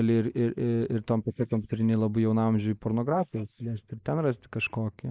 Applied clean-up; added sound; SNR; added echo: neural mask model Resemble Enhance denoiser.